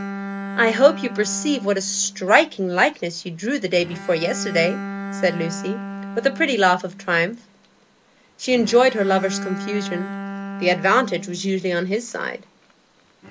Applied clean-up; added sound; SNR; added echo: none; Bowed string instrument; 11 dB; none.